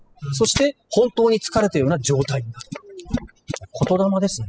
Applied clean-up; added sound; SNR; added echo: classical method spectral subtraction.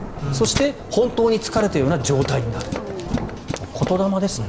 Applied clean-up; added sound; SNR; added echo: none; Tools + Thunder / Rain; 7 dB; none.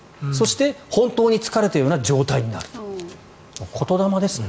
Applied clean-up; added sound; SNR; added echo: none; none; none; none.